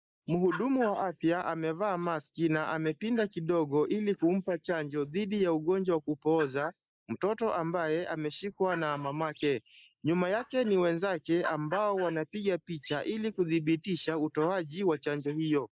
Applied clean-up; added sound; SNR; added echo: neural mask model Resemble Enhance denoiser.